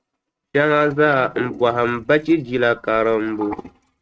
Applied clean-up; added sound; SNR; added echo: neural mask model RNNoise.